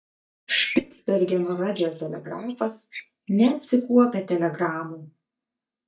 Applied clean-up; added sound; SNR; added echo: neural mask model DeepFilterNet 3.